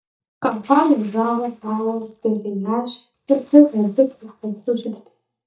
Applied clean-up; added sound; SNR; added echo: neural mask model DeepFilterNet 3.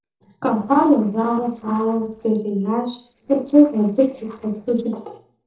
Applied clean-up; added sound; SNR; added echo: neural separator model SepFormer DNS4.